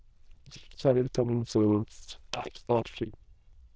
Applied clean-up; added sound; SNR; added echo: neural diffusion model UNIVERSE++.